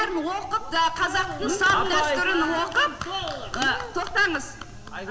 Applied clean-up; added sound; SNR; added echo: none; Fire; 13 dB; reverberation time 1.6 s.